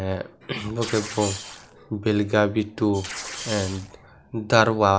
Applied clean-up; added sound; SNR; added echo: none; Tearing; 13 dB; none.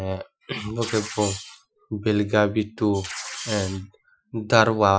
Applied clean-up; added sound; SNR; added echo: classical method Wiener filter.